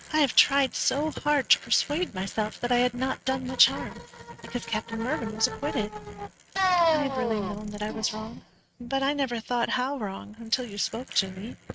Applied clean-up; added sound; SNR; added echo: neural mask model RNNoise.